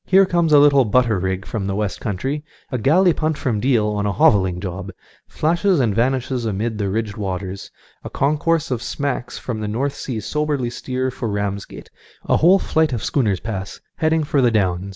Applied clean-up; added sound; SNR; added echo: none; none; none; none.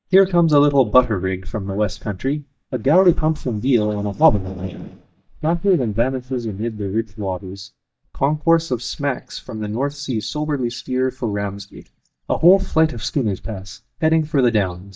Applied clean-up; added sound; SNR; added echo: neural mask model DeepFilterNet 3.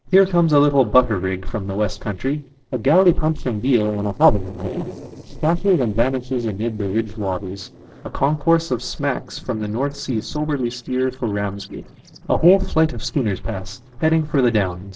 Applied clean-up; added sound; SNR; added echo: neural separator model SepFormer DNS4.